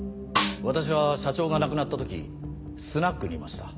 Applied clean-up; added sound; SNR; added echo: none; Snare drum; 1 dB; none.